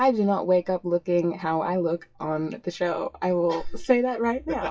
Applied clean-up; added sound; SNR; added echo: classical method WPE with log-MMSE.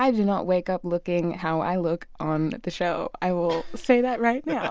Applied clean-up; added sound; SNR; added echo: none; none; none; none.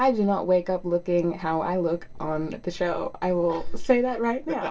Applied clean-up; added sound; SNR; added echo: neural separator model SepFormer DNS4.